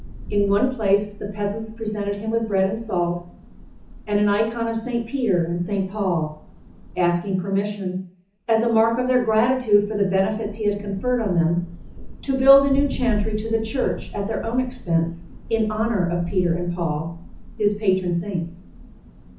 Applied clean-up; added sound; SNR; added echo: none; Thunder; 12 dB; reverberation time 0.6 s.